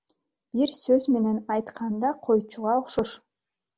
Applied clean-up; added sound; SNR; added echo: none; none; none; none.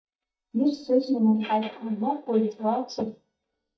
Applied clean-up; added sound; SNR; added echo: neural mask model DeepFilterNet 3.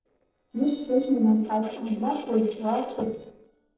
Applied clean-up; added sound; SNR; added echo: neural separator model SepFormer DNS4.